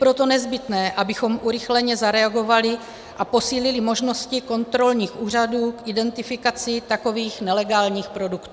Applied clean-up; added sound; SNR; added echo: none; none; none; none.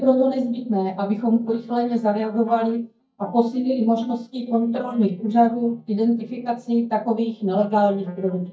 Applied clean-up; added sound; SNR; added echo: neural mask model DeepFilterNet 3.